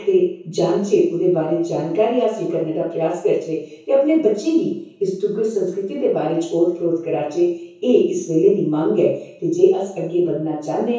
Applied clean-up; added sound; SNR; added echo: none; none; none; reverberation time 0.6 s.